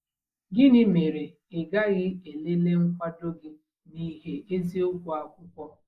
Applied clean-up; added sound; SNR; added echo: neural mask model Resemble Enhance denoiser.